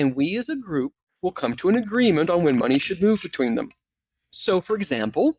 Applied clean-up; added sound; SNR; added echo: neural mask model DeepFilterNet 3.